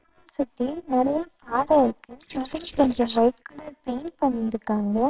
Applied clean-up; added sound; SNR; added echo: neural separator model SepFormer WHAMR!.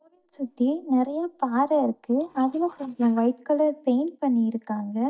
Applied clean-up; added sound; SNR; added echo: neural mask model DeepFilterNet 3.